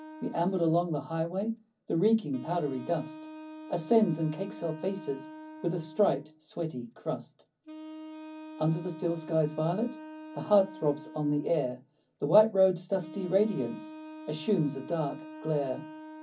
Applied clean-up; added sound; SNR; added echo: none; Wind instrument, woodwind instrument; 15 dB; reverberation time 0.4 s.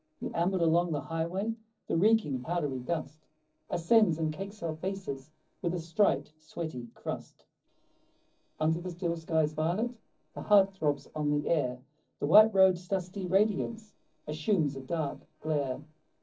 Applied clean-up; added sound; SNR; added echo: neural separator model SepFormer DNS4.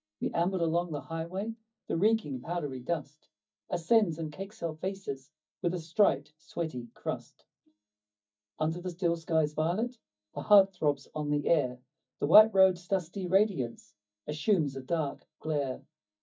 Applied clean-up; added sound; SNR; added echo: neural mask model DeepFilterNet 3.